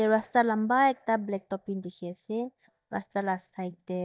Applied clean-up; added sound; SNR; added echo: neural mask model DeepFilterNet 3.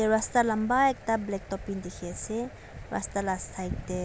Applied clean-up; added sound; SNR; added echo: none; none; none; none.